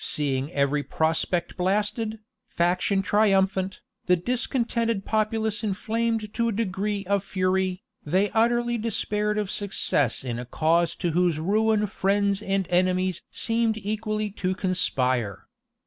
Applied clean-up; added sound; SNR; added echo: none; none; none; none.